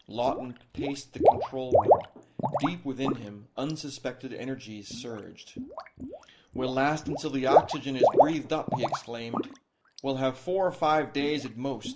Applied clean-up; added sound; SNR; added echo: neural mask model Resemble Enhance denoiser.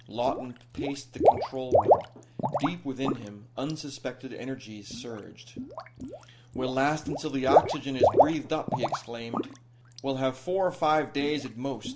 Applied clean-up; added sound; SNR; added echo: none; Water / Liquid; -2 dB; none.